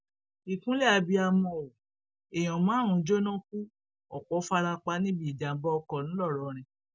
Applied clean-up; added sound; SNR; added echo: none; none; none; none.